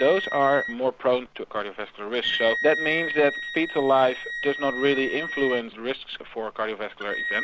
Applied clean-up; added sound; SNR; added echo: none; Wind instrument, woodwind instrument; 8 dB; none.